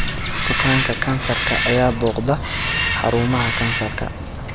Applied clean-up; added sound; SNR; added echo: none; Bird vocalization, bird call, bird song; 1 dB; none.